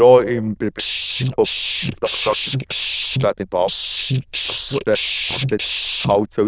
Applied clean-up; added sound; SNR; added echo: neural diffusion model UNIVERSE++.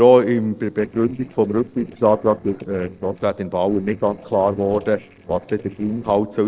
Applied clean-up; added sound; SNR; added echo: neural separator model SepFormer DNS4.